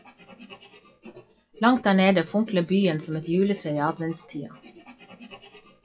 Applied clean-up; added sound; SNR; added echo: classical method WPE with log-MMSE.